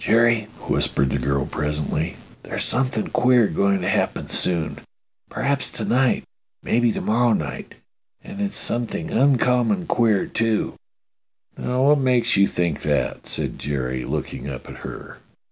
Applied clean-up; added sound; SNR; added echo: none; none; none; none.